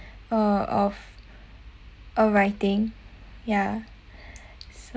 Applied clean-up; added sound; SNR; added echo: none; none; none; none.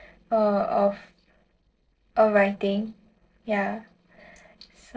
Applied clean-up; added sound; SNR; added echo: neural separator model SepFormer DNS4.